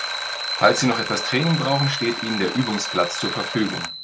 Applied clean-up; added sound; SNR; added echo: none; Alarm; 5 dB; none.